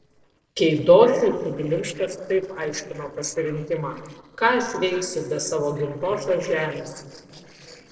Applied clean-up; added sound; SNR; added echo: neural separator model SepFormer DNS4.